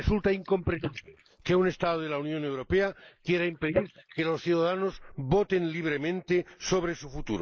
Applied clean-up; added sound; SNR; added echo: neural mask model Resemble Enhance denoiser.